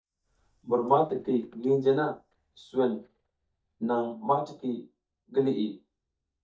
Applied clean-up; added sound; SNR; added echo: neural mask model DeepFilterNet 3.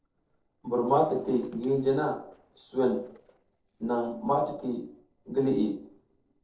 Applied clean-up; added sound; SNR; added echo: neural separator model SepFormer DNS4.